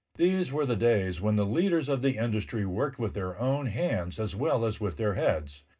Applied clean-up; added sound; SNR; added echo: none; none; none; reverberation time 0.2 s.